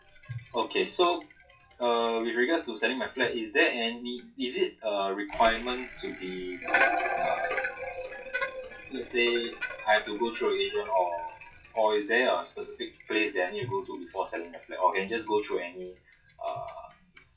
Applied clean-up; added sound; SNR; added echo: classical method WPE with log-MMSE.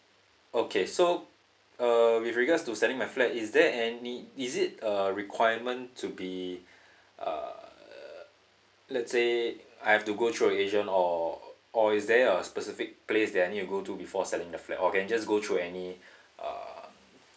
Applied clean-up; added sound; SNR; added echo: none; none; none; none.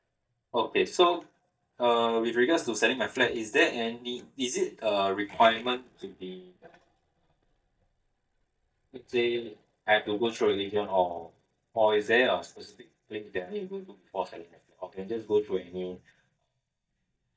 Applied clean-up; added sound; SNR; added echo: neural mask model DeepFilterNet 3.